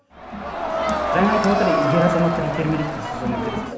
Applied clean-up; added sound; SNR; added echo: none; Crowd; 0 dB; reverberation time 0.8 s.